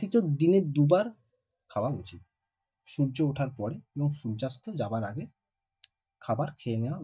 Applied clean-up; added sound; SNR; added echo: neural mask model DeepFilterNet 3.